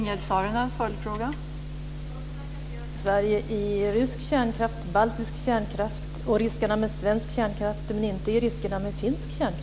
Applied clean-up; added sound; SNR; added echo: none; none; none; none.